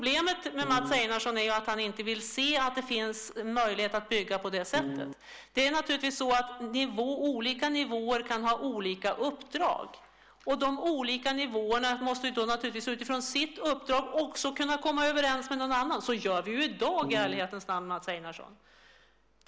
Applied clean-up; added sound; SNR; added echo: none; Piano; 4 dB; none.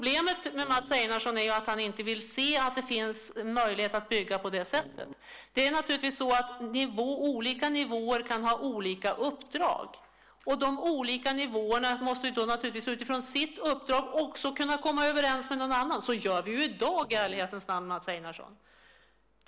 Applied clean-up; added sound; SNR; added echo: neural separator model SepFormer DNS4.